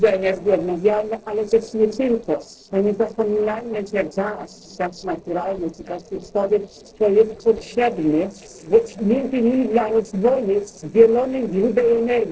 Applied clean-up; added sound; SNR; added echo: neural separator model SepFormer DNS4.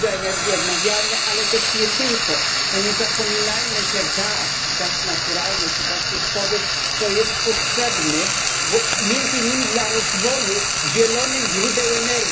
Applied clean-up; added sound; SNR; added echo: none; Frying (food); -4 dB; reverberation time 0.3 s.